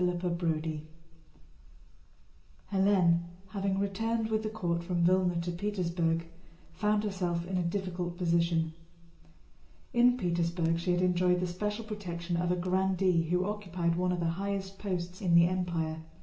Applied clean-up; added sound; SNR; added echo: none; none; none; reverberation time 1.9 s.